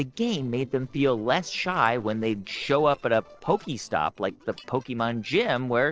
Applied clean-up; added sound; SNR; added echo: neural separator model SepFormer DNS4.